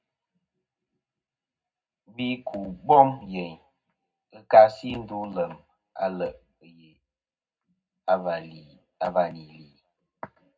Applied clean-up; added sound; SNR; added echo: none; none; none; reverberation time 0.3 s.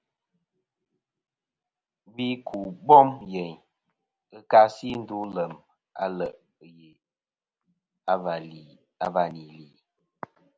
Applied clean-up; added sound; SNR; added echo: none; none; none; none.